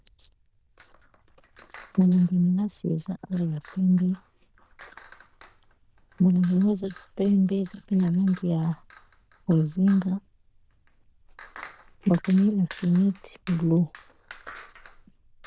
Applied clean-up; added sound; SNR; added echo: neural diffusion model UNIVERSE++.